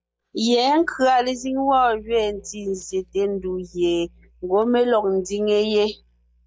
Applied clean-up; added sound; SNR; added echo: neural mask model DeepFilterNet 3.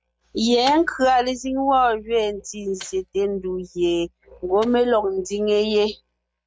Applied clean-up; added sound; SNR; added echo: neural mask model RNNoise.